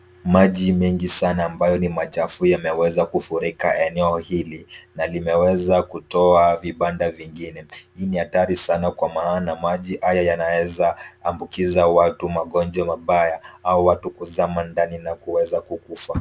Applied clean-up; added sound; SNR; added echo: none; none; none; none.